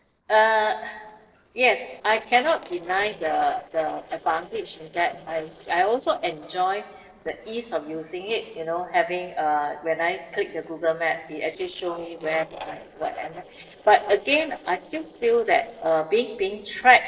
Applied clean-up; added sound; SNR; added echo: neural separator model SepFormer DNS4.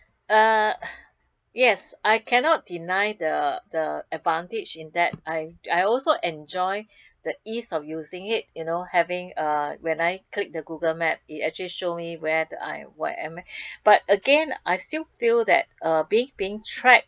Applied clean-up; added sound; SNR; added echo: none; none; none; none.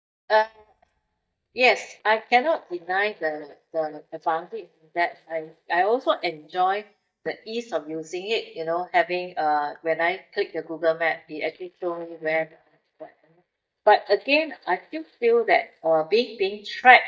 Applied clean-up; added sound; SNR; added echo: neural mask model DeepFilterNet 3.